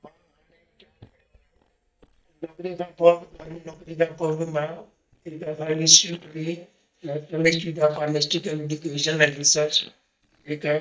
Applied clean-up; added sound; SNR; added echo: neural mask model DeepFilterNet 3.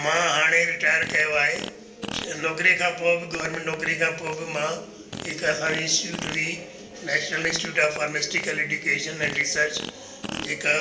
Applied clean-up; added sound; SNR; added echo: none; Fart; 14 dB; reverberation time 0.6 s.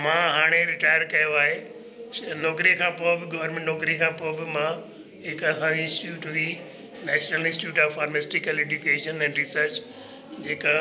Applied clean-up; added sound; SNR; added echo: none; none; none; none.